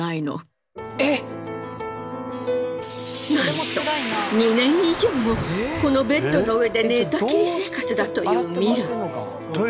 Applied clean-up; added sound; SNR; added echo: none; Crushing; 16 dB; none.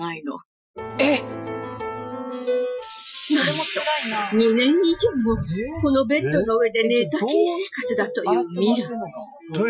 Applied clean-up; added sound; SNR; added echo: classical method Wiener filter.